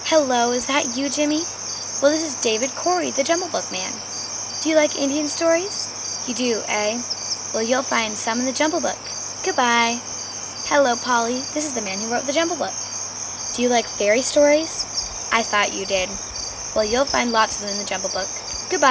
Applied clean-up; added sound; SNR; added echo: none; Cricket; 7 dB; none.